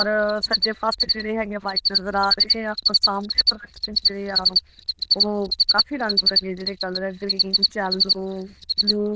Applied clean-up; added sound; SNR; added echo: neural diffusion model UNIVERSE++.